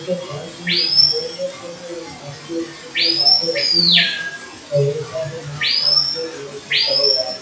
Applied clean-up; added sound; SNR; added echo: classical method WPE with log-MMSE.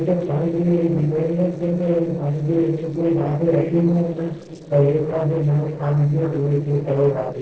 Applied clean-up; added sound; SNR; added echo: neural separator model SepFormer DNS4.